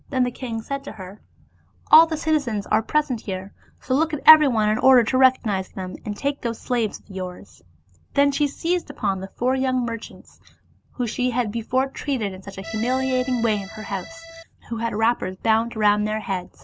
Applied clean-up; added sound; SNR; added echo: none; Accordion; 13 dB; none.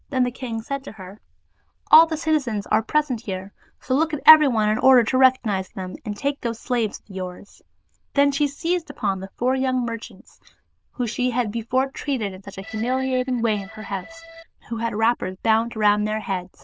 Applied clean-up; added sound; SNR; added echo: neural diffusion model UNIVERSE++.